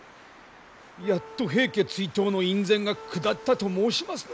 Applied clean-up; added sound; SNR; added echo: none; Wind instrument, woodwind instrument; 19 dB; none.